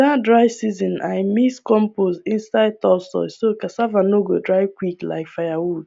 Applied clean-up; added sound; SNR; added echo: none; none; none; none.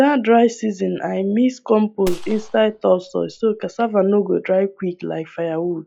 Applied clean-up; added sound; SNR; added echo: classical method log-MMSE.